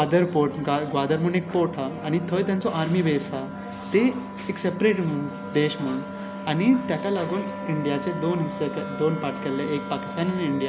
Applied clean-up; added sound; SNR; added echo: none; Wind instrument, woodwind instrument; 11 dB; none.